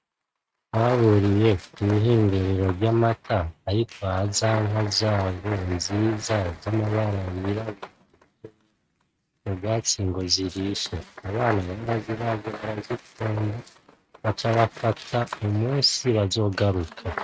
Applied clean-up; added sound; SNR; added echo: neural mask model RNNoise.